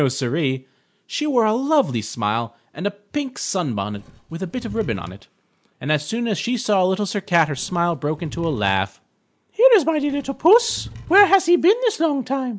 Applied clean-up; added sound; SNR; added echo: none; Wood / Tools; 19 dB; none.